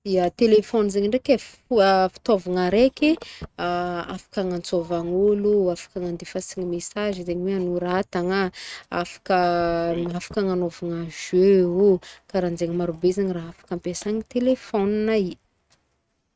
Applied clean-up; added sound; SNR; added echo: neural mask model RNNoise.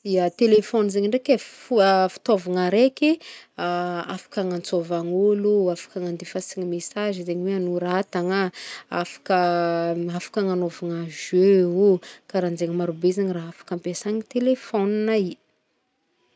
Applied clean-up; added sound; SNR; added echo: none; none; none; none.